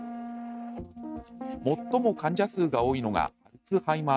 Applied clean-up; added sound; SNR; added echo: neural mask model RNNoise.